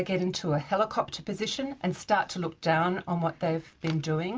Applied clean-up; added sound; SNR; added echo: none; none; none; none.